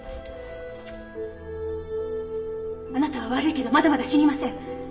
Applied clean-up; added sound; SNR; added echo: none; none; none; reverberation time 0.8 s.